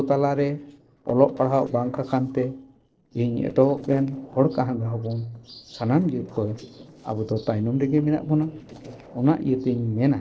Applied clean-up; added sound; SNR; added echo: neural separator model SepFormer DNS4.